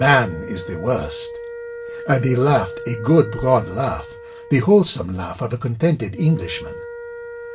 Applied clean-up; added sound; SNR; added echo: none; Wind instrument, woodwind instrument; 14 dB; reverberation time 0.2 s.